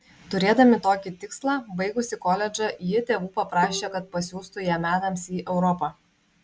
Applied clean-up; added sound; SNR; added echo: none; Bowed string instrument; 18 dB; none.